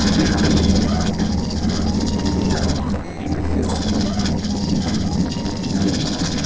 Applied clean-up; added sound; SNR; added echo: neural separator model SepFormer DNS4.